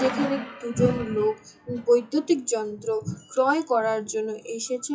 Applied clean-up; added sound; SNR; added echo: classical method WPE with log-MMSE.